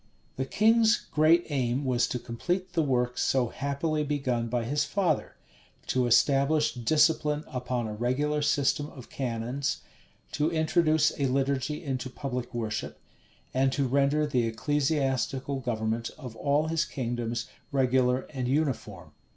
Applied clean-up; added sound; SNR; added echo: none; none; none; none.